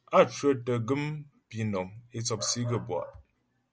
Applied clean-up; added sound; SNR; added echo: none; none; none; none.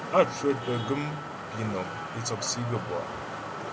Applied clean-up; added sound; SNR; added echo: none; Motor vehicle (road) + Traffic noise, roadway noise / Vehicle horn, car horn, honking; 6 dB; none.